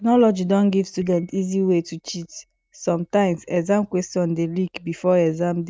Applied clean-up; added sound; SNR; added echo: neural mask model DeepFilterNet 3.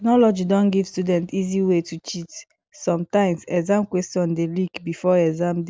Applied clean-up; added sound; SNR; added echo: none; none; none; none.